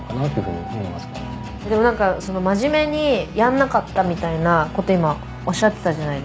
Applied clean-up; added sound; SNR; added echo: none; none; none; none.